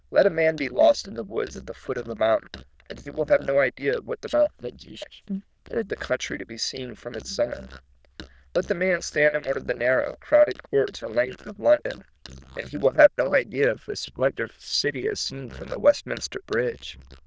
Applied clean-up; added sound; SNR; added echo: neural diffusion model UNIVERSE++.